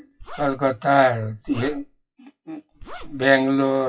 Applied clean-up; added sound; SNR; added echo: classical method WPE with log-MMSE.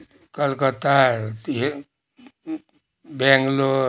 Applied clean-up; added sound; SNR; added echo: none; none; none; none.